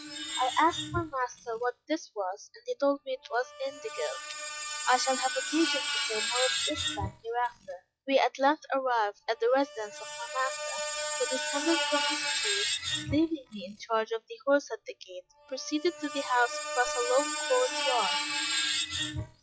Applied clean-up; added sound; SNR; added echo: classical method log-MMSE.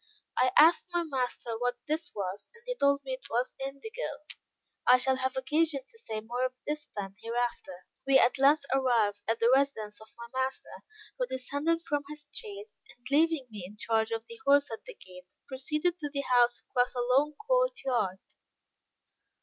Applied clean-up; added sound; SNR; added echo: none; none; none; none.